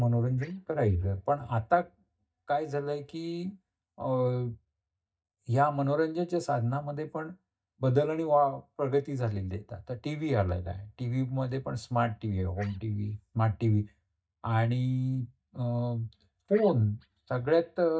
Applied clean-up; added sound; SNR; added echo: neural mask model DeepFilterNet 3.